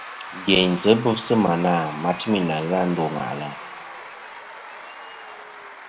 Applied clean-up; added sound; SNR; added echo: none; Applause / Crowd / Cheering; 13 dB; reverberation time 0.7 s.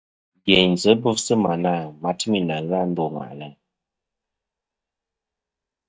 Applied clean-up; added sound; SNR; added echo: neural mask model DeepFilterNet 3.